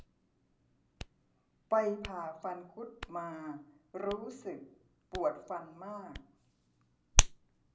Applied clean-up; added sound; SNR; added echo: none; Hands; -2 dB; reverberation time 0.5 s.